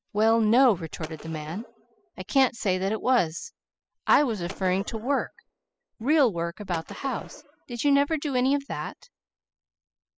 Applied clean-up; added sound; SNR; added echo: classical method spectral subtraction.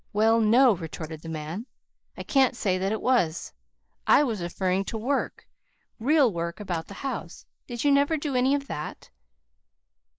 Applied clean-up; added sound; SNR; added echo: neural mask model Resemble Enhance denoiser.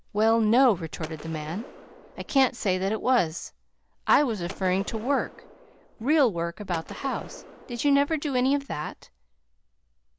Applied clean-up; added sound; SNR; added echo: none; Gunshot, gunfire; 18 dB; none.